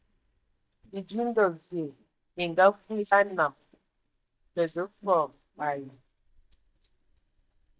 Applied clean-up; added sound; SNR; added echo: neural mask model DeepFilterNet 3.